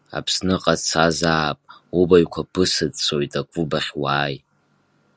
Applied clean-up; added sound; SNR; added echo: none; none; none; none.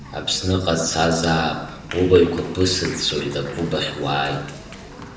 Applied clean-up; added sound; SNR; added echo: none; Applause; 15 dB; reverberation time 0.8 s.